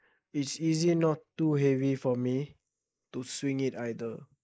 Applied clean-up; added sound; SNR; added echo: neural mask model Resemble Enhance denoiser.